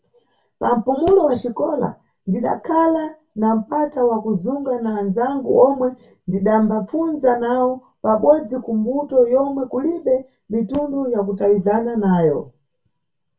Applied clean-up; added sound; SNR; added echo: none; none; none; reverberation time 0.2 s.